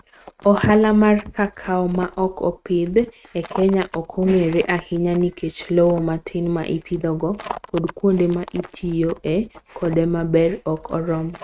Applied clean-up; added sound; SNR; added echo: neural mask model RNNoise.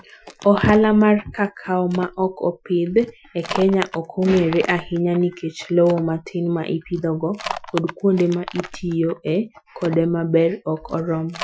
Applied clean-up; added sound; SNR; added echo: classical method Wiener filter.